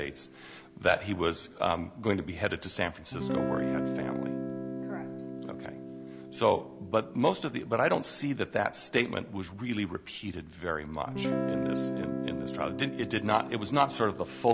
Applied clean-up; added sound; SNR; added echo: none; Guitar; 5 dB; none.